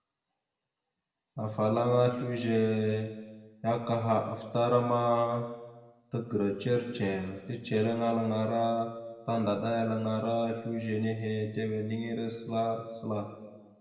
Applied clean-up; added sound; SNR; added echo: none; none; none; reverberation time 1.2 s.